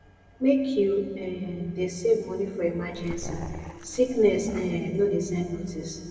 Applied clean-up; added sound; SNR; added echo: none; Growling; 12 dB; reverberation time 1.9 s.